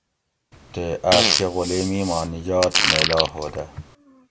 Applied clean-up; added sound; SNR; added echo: none; Fart; 0 dB; none.